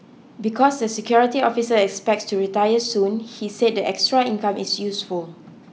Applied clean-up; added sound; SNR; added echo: none; none; none; none.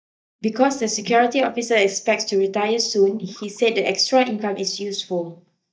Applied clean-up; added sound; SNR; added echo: neural mask model DeepFilterNet 3.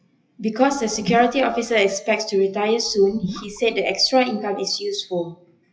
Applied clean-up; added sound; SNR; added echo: classical method WPE with log-MMSE.